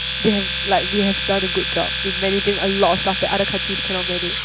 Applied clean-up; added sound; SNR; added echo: none; Domestic sounds, home sounds; 1 dB; none.